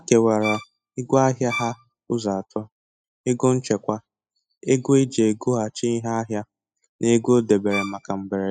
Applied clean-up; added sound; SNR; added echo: classical method spectral subtraction.